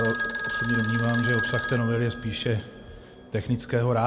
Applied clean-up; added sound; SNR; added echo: none; Telephone; -2 dB; none.